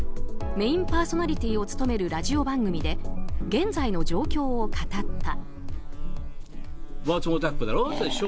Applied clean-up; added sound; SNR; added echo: none; Buzz; -1 dB; none.